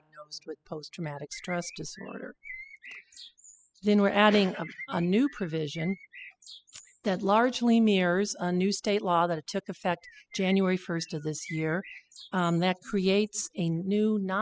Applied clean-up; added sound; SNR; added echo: classical method spectral subtraction.